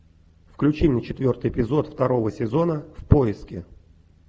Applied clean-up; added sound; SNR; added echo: none; none; none; none.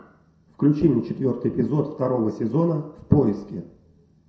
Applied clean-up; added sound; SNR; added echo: none; none; none; reverberation time 0.5 s.